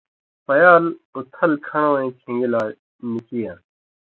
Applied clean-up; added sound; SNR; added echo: none; none; none; none.